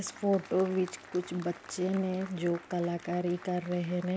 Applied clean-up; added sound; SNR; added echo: none; Applause; 19 dB; none.